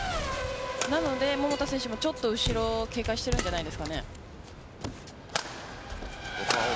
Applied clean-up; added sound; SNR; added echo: none; Race car, auto racing / Accelerating, revving, vroom; 7 dB; none.